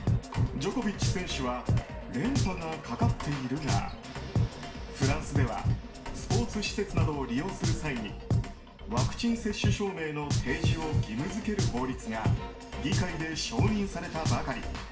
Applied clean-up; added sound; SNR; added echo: none; Drum; -1 dB; reverberation time 0.4 s.